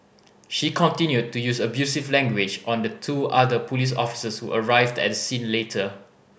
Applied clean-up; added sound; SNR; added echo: none; none; none; none.